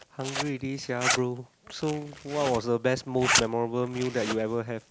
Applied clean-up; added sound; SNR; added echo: none; Zipper (clothing); 4 dB; none.